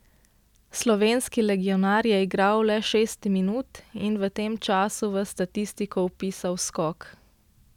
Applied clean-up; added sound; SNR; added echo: none; none; none; none.